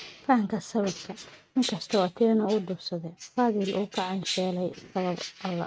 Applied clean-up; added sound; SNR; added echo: neural mask model RNNoise.